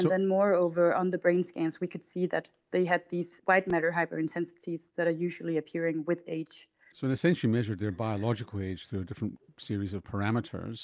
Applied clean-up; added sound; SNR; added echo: none; none; none; none.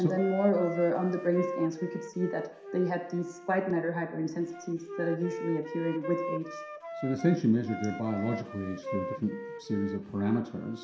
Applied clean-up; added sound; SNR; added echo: none; Wind instrument, woodwind instrument; 10 dB; reverberation time 0.7 s.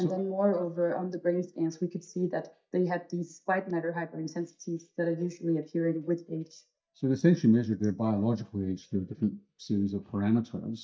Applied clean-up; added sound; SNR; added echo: neural mask model DeepFilterNet 3.